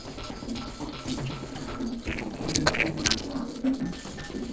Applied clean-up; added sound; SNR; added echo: neural separator model SepFormer DNS4.